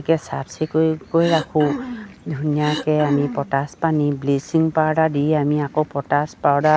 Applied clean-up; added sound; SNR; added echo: none; Cough; 9 dB; none.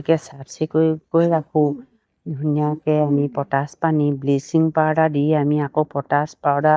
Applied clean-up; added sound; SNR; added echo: neural mask model DeepFilterNet 3.